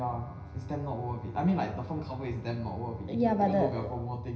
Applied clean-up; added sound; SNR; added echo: none; Bowed string instrument; 16 dB; reverberation time 0.9 s.